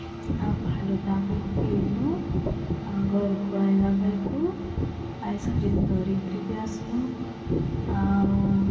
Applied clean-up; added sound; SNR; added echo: none; none; none; reverberation time 2.8 s.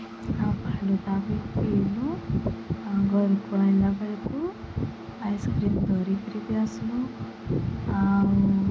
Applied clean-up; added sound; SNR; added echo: none; none; none; none.